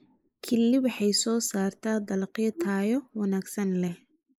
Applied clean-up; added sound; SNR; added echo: neural mask model Resemble Enhance denoiser.